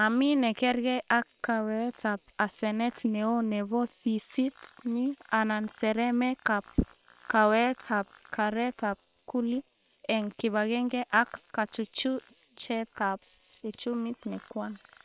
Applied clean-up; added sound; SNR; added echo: neural separator model SepFormer WHAM!.